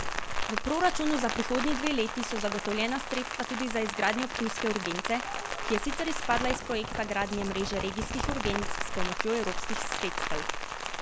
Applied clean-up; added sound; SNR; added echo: none; Rain; 1 dB; none.